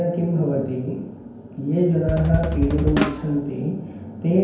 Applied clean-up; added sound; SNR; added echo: none; Drum kit; 3 dB; reverberation time 0.9 s.